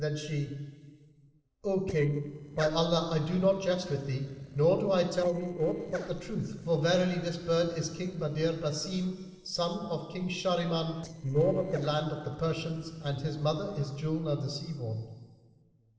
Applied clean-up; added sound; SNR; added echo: neural separator model SepFormer DNS4.